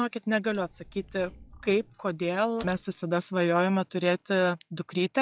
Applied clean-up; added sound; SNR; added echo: classical method log-MMSE.